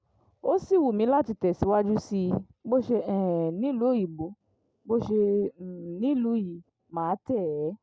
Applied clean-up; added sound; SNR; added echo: none; none; none; none.